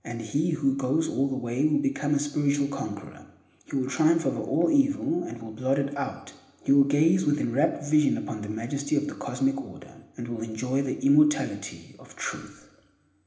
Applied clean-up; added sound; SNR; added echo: none; none; none; reverberation time 1.0 s.